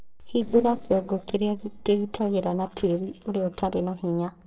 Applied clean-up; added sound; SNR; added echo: neural separator model SepFormer DNS4.